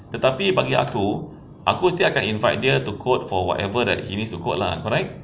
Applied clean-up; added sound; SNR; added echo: none; none; none; none.